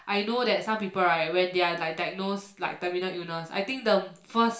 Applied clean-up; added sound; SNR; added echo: none; none; none; reverberation time 0.4 s.